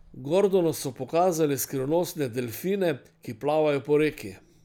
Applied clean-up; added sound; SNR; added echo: none; none; none; none.